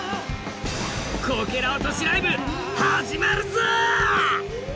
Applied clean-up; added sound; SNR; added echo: none; none; none; none.